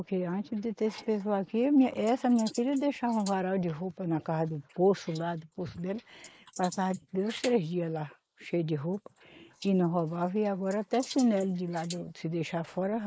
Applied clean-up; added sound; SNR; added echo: neural mask model Resemble Enhance denoiser.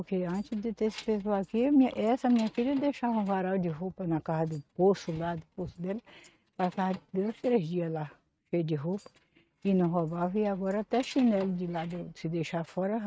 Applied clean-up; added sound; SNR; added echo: neural mask model RNNoise.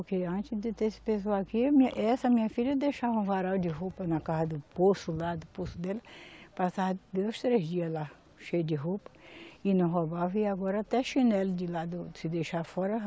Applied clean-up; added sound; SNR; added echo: none; none; none; none.